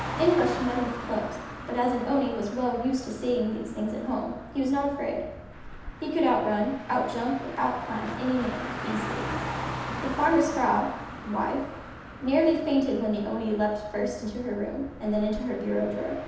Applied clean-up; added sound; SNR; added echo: none; Car; 10 dB; reverberation time 0.8 s.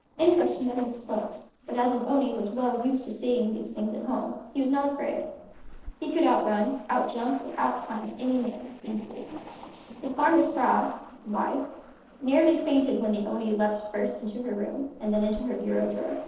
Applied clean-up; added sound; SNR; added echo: neural separator model SepFormer DNS4.